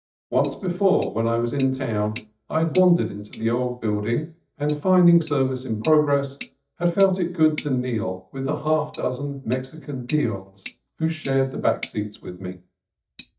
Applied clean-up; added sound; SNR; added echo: neural mask model DeepFilterNet 3.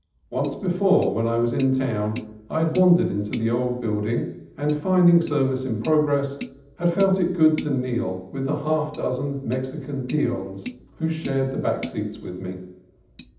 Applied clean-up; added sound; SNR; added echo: none; Tap; 18 dB; reverberation time 0.8 s.